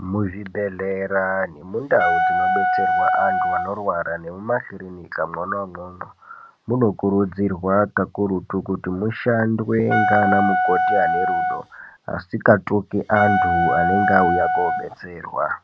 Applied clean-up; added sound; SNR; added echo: none; Wind instrument, woodwind instrument; -2 dB; none.